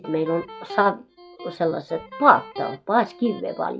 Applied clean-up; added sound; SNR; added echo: classical method log-MMSE.